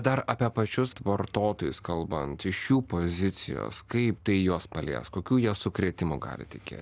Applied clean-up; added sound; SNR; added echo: none; none; none; none.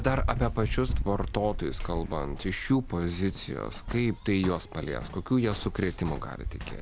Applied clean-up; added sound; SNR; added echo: none; Run; 5 dB; none.